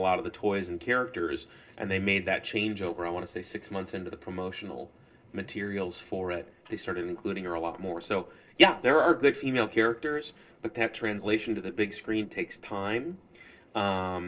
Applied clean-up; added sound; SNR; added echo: neural separator model SepFormer DNS4.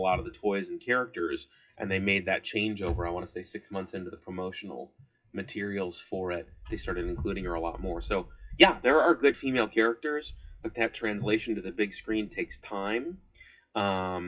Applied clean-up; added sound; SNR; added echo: classical method WPE with log-MMSE.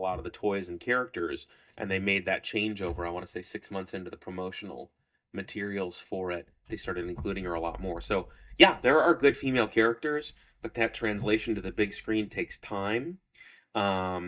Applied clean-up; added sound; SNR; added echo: neural mask model DeepFilterNet 3.